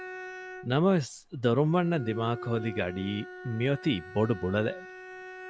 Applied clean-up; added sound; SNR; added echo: none; Bowed string instrument; 14 dB; none.